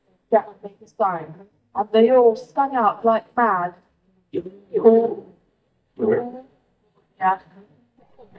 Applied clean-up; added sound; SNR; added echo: neural mask model DeepFilterNet 3.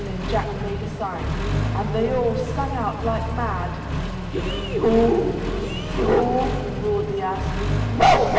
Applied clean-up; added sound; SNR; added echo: none; Accelerating, revving, vroom; 3 dB; reverberation time 2.3 s.